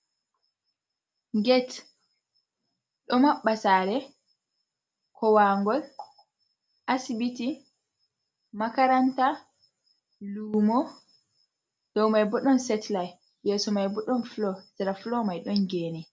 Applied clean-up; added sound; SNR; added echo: none; none; none; none.